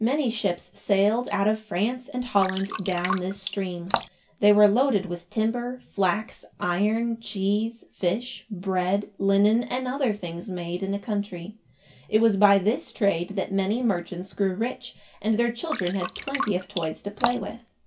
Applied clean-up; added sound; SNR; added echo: none; Drip; 6 dB; reverberation time 0.2 s.